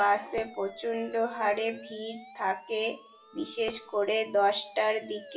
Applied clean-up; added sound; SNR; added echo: none; Siren; 19 dB; reverberation time 0.4 s.